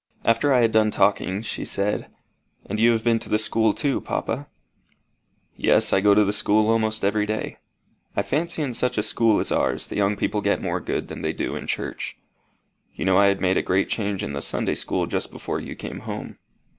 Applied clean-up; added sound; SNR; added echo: none; none; none; none.